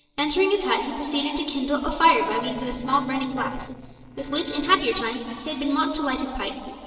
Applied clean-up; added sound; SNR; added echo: neural separator model SepFormer DNS4.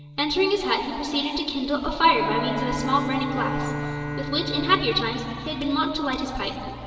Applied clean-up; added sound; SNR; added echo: none; Bowed string instrument; 9 dB; reverberation time 2.8 s.